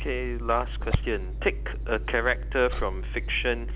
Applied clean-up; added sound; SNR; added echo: none; Scissors; 2 dB; none.